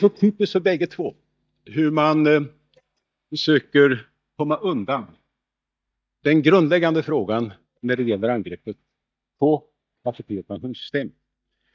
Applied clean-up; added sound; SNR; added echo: neural mask model DeepFilterNet 3.